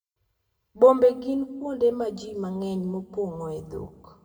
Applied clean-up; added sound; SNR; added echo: none; none; none; reverberation time 1.2 s.